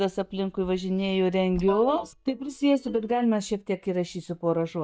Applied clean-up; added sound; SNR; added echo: neural mask model DeepFilterNet 3.